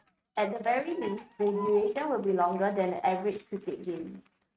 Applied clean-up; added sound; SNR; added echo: neural mask model RNNoise.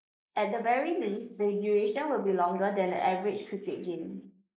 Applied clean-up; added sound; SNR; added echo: neural mask model Resemble Enhance denoiser.